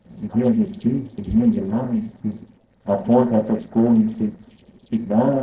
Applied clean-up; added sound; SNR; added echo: neural separator model SepFormer DNS4.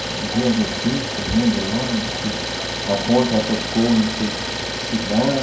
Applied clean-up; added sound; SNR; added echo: none; Idling; 4 dB; reverberation time 0.5 s.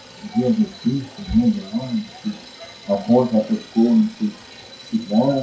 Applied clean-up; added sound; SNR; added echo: classical method WPE with log-MMSE.